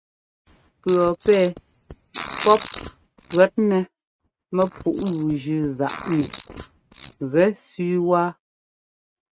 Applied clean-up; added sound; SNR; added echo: neural mask model RNNoise.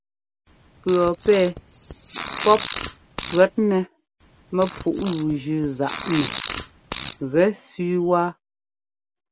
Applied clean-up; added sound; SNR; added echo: none; Fart; 6 dB; none.